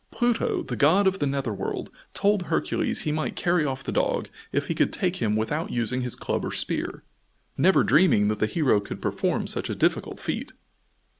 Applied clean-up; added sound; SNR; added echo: none; none; none; none.